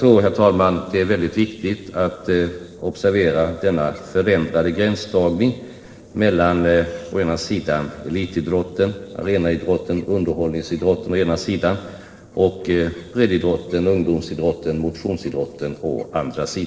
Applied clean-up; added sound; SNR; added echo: neural separator model SepFormer DNS4.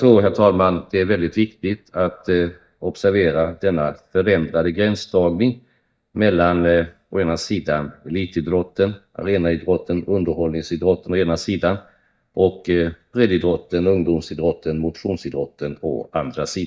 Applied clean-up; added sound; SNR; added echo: neural mask model DeepFilterNet 3.